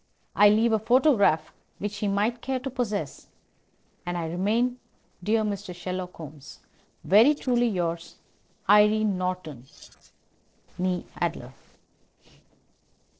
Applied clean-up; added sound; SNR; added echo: neural separator model SepFormer DNS4.